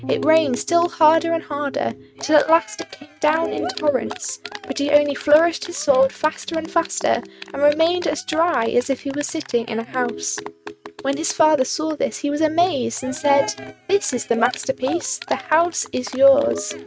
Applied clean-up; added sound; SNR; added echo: neural mask model RNNoise.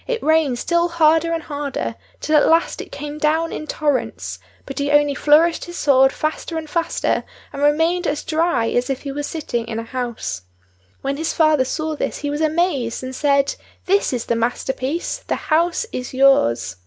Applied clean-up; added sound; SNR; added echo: none; none; none; none.